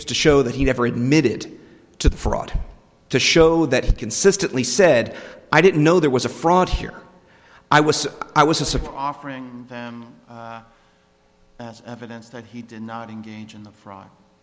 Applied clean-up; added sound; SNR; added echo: none; none; none; none.